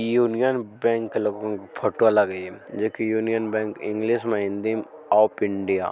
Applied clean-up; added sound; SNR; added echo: none; none; none; none.